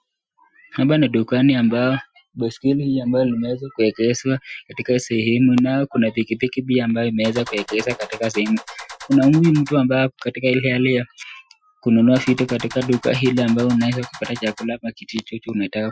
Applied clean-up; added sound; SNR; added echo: classical method Wiener filter.